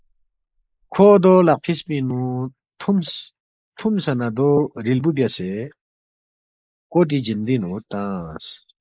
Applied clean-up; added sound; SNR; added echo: neural mask model Resemble Enhance denoiser.